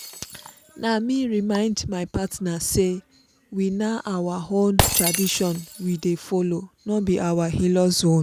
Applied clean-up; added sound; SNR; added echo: none; Shatter; 8 dB; none.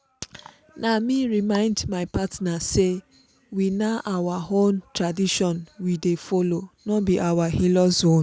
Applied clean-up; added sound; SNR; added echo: none; none; none; none.